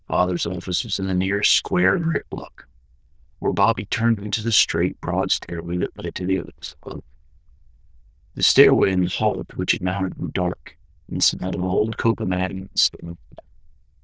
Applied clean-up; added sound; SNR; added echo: neural diffusion model UNIVERSE++.